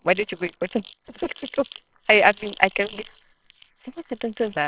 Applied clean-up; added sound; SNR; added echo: neural separator model SepFormer WHAMR!.